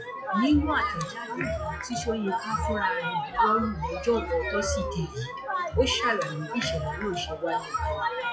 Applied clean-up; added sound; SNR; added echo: classical method log-MMSE.